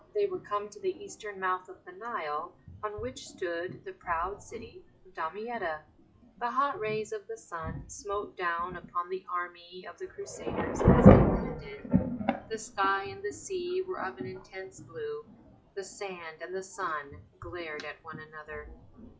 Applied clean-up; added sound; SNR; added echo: classical method log-MMSE.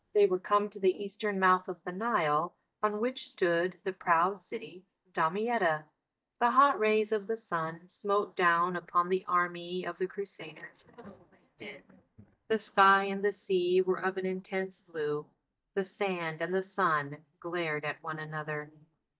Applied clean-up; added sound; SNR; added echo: neural mask model DeepFilterNet 3.